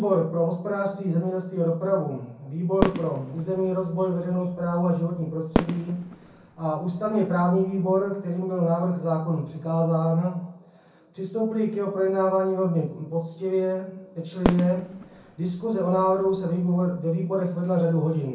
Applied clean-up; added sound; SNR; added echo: none; Fireworks; 7 dB; reverberation time 0.6 s.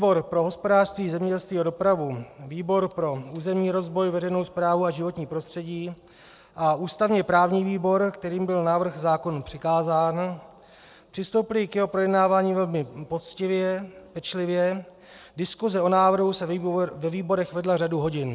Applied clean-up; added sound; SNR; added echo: none; none; none; none.